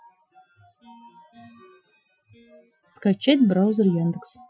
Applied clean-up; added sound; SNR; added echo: classical method Wiener filter.